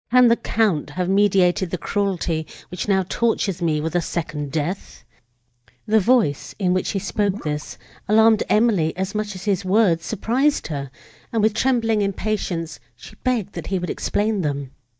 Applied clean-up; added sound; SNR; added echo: neural mask model DeepFilterNet 3.